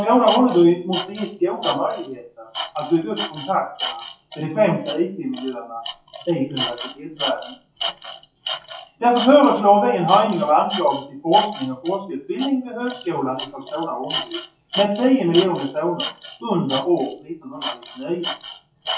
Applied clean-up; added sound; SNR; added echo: classical method WPE with log-MMSE.